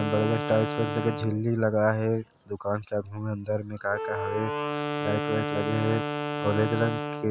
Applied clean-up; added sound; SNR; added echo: none; Wind instrument, woodwind instrument; 5 dB; none.